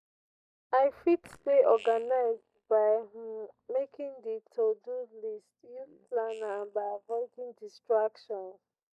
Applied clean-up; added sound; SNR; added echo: neural mask model DeepFilterNet 3.